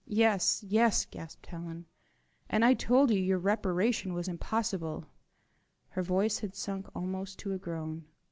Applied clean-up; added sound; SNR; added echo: none; none; none; none.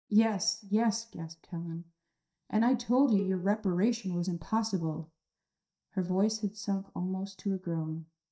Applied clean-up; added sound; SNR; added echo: neural mask model DeepFilterNet 3.